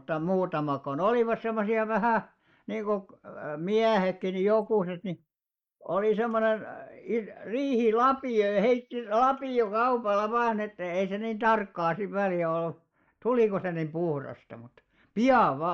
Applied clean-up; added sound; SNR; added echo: neural mask model Resemble Enhance denoiser.